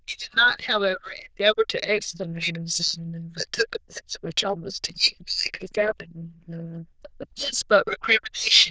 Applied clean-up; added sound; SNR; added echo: neural diffusion model UNIVERSE++.